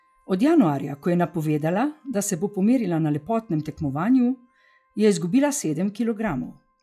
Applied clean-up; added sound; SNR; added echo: classical method log-MMSE.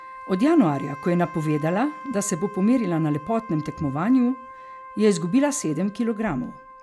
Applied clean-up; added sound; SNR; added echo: none; Wind instrument, woodwind instrument; 16 dB; none.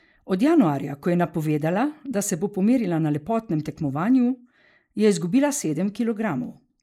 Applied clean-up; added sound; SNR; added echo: neural mask model Resemble Enhance denoiser.